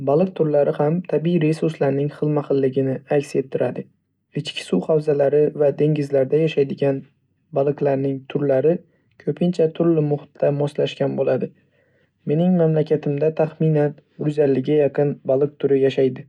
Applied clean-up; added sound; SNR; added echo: none; none; none; none.